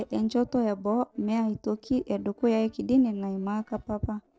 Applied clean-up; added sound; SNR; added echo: neural separator model SepFormer DNS4.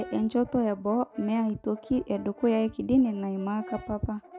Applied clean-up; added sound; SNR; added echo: none; Brass instrument; 19 dB; none.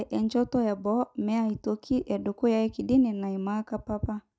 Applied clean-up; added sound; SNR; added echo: none; none; none; none.